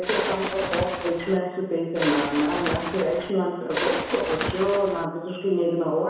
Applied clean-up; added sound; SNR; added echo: none; Bird; 4 dB; reverberation time 1.0 s.